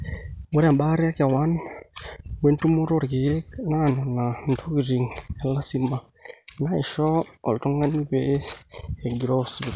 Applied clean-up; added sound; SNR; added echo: none; none; none; none.